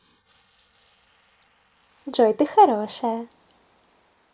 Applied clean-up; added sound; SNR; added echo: neural mask model Resemble Enhance denoiser.